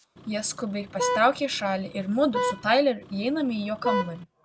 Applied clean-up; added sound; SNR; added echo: none; Vehicle horn, car horn, honking; 6 dB; none.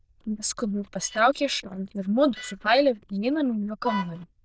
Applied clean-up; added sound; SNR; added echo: neural diffusion model UNIVERSE++.